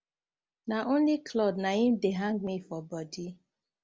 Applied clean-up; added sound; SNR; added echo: none; none; none; none.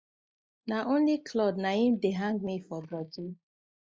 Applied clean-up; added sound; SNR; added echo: neural mask model Resemble Enhance denoiser.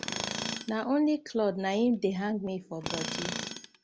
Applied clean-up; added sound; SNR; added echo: none; Tools; 8 dB; none.